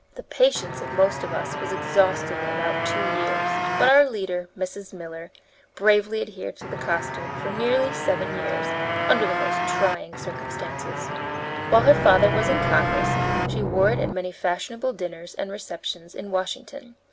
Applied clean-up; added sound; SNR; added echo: none; Engine / Boat, Water vehicle + Motorcycle; 1 dB; none.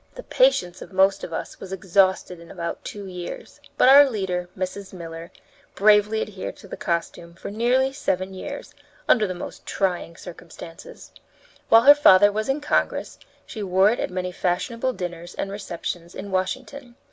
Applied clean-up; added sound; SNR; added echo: none; none; none; none.